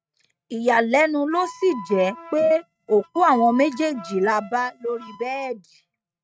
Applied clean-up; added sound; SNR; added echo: neural mask model RNNoise.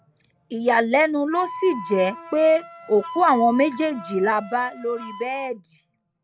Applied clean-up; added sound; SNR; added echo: none; Wind instrument, woodwind instrument; 15 dB; none.